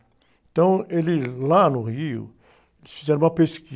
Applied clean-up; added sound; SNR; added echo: none; none; none; none.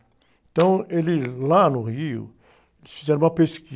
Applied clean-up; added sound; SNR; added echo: none; Clapping; 15 dB; none.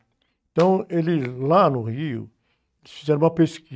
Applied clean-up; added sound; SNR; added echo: neural mask model RNNoise.